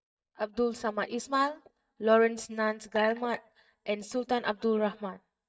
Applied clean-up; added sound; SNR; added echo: neural mask model DeepFilterNet 3.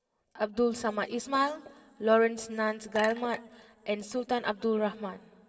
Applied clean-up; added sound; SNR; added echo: none; Chink, clink; 13 dB; reverberation time 2.2 s.